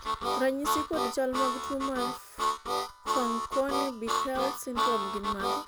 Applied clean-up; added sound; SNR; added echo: none; Harmonica; -2 dB; none.